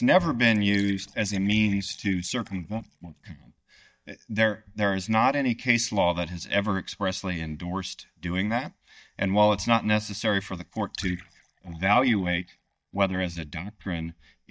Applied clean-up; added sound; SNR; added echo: neural mask model DeepFilterNet 3.